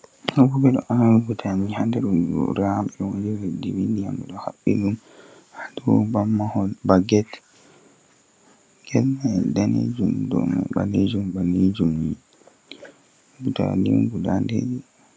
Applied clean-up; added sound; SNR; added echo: none; none; none; none.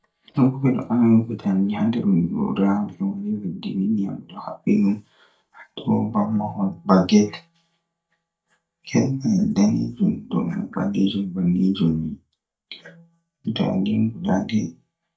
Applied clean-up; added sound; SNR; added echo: neural mask model DeepFilterNet 3.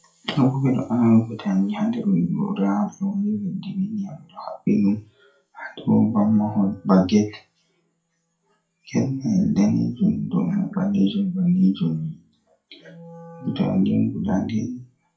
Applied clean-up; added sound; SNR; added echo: classical method WPE with log-MMSE.